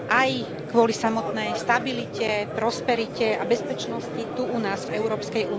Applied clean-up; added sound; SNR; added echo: none; Crowd; 6 dB; none.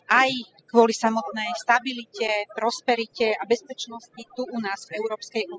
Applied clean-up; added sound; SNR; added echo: classical method spectral subtraction.